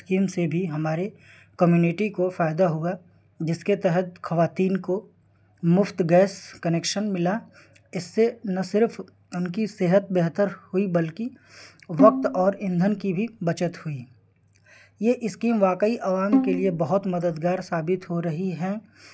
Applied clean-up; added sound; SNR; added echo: none; Bowed string instrument; 4 dB; none.